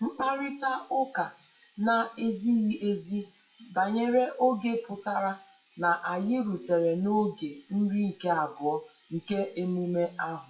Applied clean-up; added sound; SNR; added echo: classical method WPE with log-MMSE.